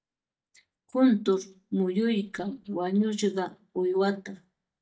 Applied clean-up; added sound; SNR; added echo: neural mask model DeepFilterNet 3.